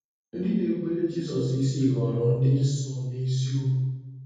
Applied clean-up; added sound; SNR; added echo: none; none; none; reverberation time 1.3 s.